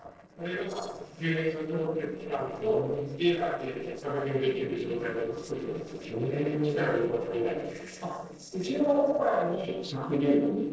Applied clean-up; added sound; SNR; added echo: neural separator model SepFormer DNS4.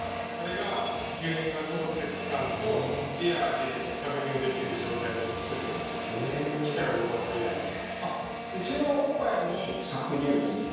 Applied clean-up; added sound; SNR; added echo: none; Brass instrument; 10 dB; reverberation time 1.2 s.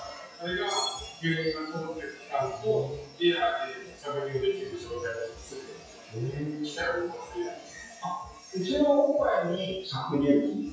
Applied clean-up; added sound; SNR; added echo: classical method WPE with log-MMSE.